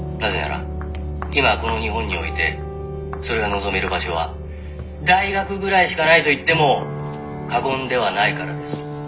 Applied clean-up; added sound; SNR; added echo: none; none; none; none.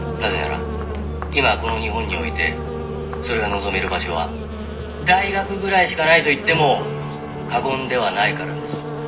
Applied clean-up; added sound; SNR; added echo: none; Buzz; 11 dB; none.